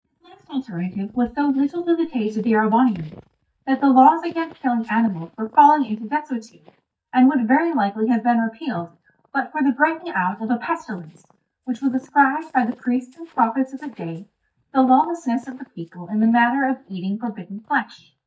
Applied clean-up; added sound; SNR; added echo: neural mask model DeepFilterNet 3.